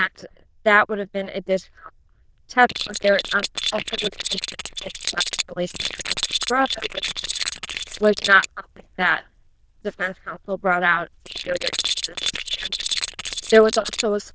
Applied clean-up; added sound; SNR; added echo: neural diffusion model UNIVERSE++.